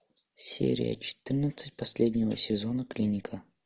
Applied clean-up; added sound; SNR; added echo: none; none; none; none.